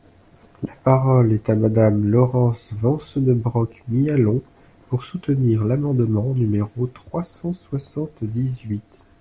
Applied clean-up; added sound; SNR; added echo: none; none; none; none.